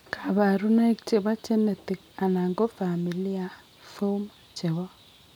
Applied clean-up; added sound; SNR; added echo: none; none; none; none.